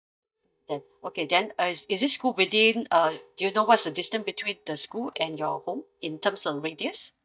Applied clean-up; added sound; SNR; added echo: neural mask model DeepFilterNet 3.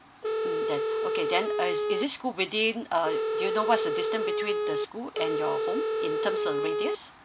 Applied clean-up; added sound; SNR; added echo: none; Telephone; -3 dB; none.